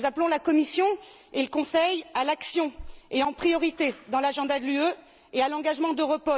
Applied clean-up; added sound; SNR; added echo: none; none; none; none.